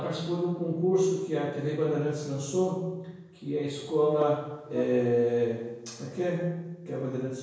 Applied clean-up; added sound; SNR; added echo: none; Buzz; 14 dB; reverberation time 1.0 s.